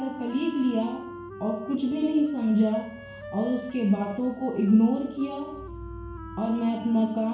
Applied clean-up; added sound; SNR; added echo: none; Wind instrument, woodwind instrument; 16 dB; reverberation time 0.6 s.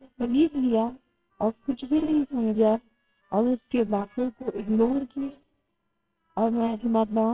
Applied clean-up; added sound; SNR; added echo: neural separator model SepFormer WHAMR!.